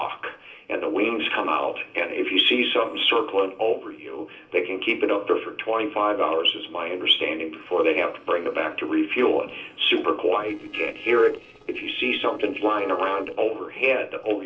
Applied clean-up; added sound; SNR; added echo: neural separator model SepFormer DNS4.